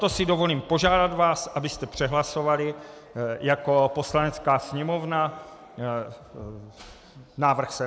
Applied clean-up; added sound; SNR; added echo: none; none; none; none.